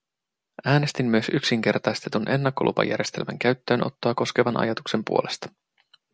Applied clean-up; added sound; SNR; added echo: none; none; none; none.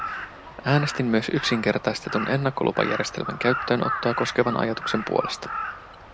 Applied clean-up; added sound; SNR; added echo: none; Crow; 8 dB; none.